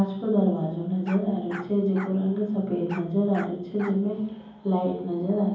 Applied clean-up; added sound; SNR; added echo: none; Bark; 18 dB; reverberation time 1.2 s.